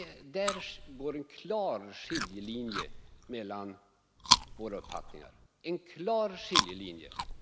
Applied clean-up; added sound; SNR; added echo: none; Chewing, mastication; -1 dB; none.